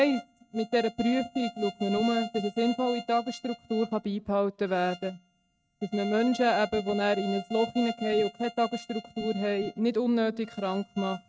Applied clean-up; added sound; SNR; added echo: neural mask model RNNoise.